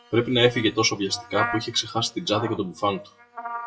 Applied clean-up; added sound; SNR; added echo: classical method WPE with log-MMSE.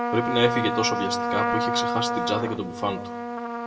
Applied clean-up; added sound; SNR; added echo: none; Trumpet; -1 dB; reverberation time 0.7 s.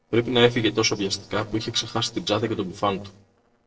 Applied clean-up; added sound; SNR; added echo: neural separator model SepFormer DNS4.